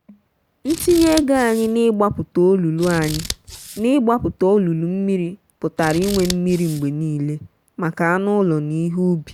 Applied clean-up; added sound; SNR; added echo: none; Scissors; 12 dB; none.